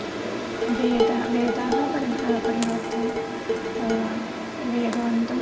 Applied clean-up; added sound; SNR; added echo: none; Dishes, pots, and pans; 4 dB; reverberation time 2.1 s.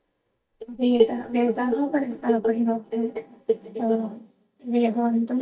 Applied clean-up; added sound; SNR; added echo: neural mask model DeepFilterNet 3.